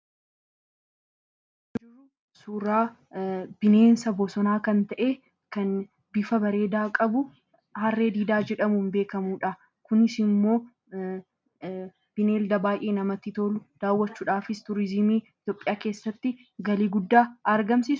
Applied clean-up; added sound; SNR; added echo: none; none; none; none.